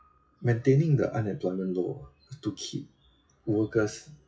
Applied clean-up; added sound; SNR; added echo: classical method WPE with log-MMSE.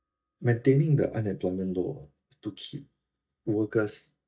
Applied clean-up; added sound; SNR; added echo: neural mask model DeepFilterNet 3.